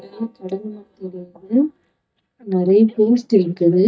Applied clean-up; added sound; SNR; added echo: neural mask model DeepFilterNet 3.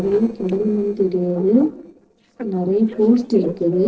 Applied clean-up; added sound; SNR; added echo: neural separator model SepFormer DNS4.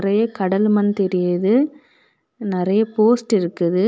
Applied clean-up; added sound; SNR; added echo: none; none; none; none.